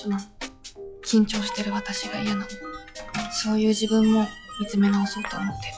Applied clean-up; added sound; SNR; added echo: classical method log-MMSE.